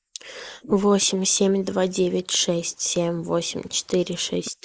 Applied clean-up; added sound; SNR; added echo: neural mask model Resemble Enhance denoiser.